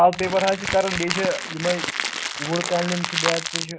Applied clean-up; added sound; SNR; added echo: none; Crackle; 4 dB; none.